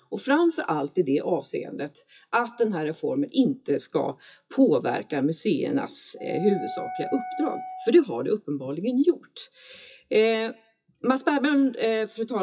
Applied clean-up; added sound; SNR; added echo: classical method WPE with log-MMSE.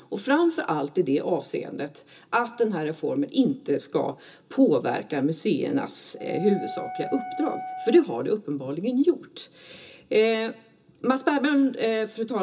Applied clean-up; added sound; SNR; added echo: none; Wind instrument, woodwind instrument; 11 dB; reverberation time 0.2 s.